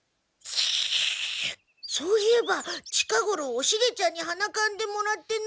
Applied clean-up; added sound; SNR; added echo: none; none; none; none.